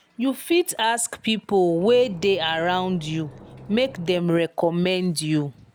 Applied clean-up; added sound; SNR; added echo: none; Engine / Boat, Water vehicle; 20 dB; none.